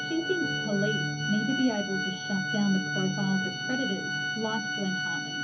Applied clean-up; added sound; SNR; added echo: none; Organ; 3 dB; reverberation time 0.3 s.